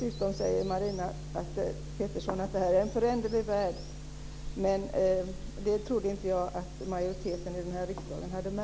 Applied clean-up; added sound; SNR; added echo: none; Bird vocalization, bird call, bird song; 17 dB; none.